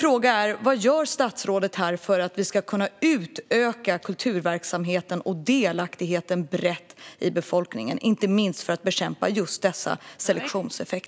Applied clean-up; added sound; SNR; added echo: none; none; none; none.